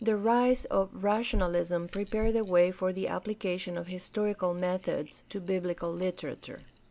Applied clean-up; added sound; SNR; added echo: none; Bell; 2 dB; none.